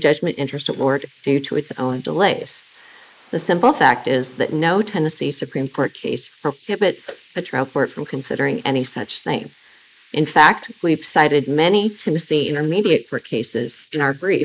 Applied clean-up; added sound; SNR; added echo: neural mask model Resemble Enhance denoiser.